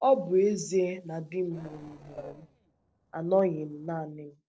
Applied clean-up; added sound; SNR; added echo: neural separator model SepFormer DNS4.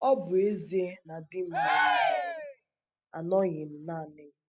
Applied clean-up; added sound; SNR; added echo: classical method spectral subtraction.